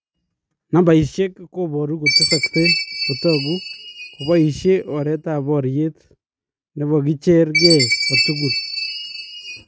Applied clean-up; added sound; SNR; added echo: neural mask model RNNoise.